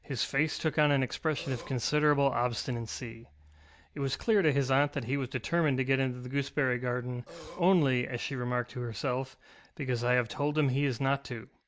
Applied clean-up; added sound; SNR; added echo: none; Burping, eructation; 16 dB; none.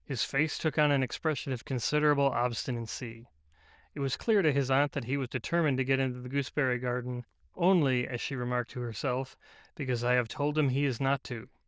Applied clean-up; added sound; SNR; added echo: neural diffusion model UNIVERSE++.